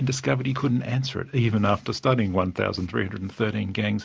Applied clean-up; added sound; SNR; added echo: none; none; none; none.